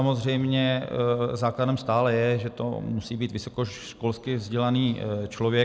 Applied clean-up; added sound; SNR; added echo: none; none; none; none.